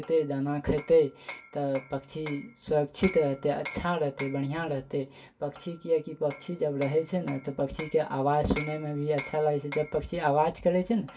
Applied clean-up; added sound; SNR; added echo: none; Hammer; 17 dB; reverberation time 0.1 s.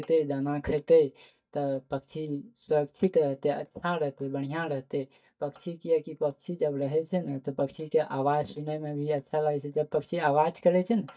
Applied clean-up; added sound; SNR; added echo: neural mask model DeepFilterNet 3.